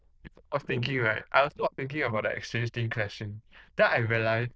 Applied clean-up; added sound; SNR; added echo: neural diffusion model UNIVERSE++.